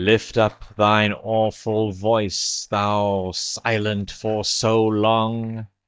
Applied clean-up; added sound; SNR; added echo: neural mask model DeepFilterNet 3.